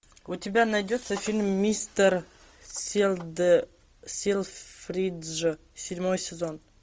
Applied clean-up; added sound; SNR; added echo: none; none; none; none.